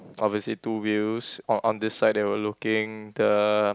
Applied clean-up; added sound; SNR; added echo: none; none; none; none.